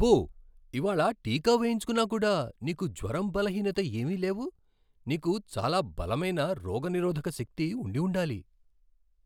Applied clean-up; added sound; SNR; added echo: none; none; none; none.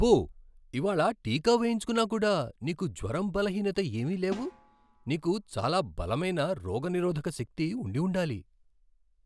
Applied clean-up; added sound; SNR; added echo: none; Snare drum; 20 dB; none.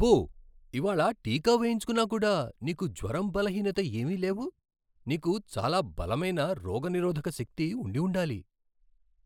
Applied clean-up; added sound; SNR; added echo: neural mask model Resemble Enhance denoiser.